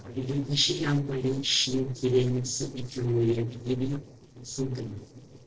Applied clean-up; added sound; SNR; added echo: neural separator model SepFormer DNS4.